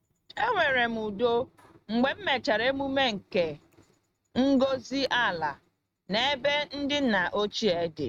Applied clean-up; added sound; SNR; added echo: neural mask model RNNoise.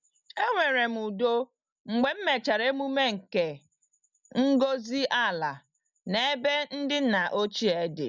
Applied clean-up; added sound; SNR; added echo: none; none; none; none.